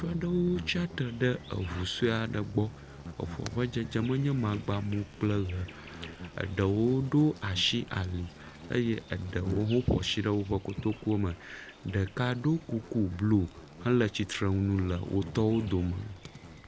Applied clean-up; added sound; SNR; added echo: none; Insect; 15 dB; none.